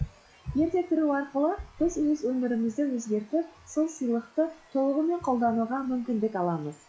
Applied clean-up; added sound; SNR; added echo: classical method log-MMSE.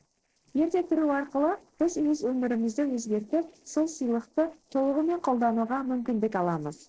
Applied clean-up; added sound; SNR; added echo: neural separator model SepFormer DNS4.